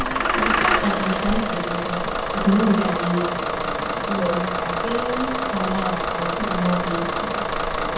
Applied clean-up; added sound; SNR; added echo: none; Engine starting / Bus; -2 dB; reverberation time 0.8 s.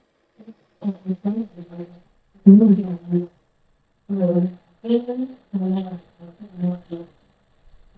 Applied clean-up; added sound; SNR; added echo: neural mask model DeepFilterNet 3.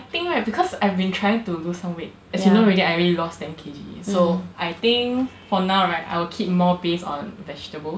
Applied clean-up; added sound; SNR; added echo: none; none; none; none.